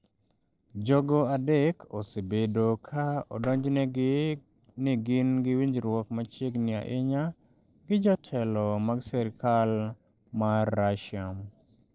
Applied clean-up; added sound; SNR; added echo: neural separator model SepFormer DNS4.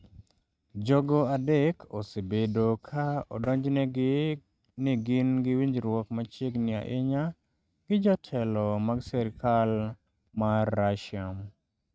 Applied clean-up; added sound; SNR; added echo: neural mask model RNNoise.